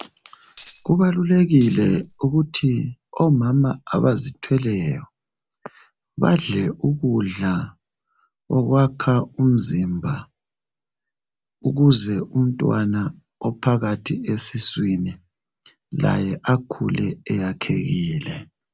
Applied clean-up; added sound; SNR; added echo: none; Tambourine; 9 dB; none.